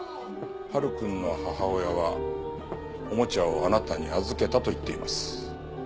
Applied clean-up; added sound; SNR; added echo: none; Marimba, xylophone; 16 dB; none.